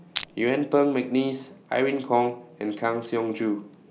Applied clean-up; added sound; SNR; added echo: none; Crushing; 4 dB; none.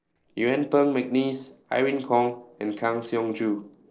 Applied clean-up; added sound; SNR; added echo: neural separator model SepFormer DNS4.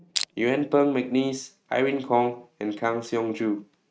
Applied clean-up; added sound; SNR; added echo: neural mask model RNNoise.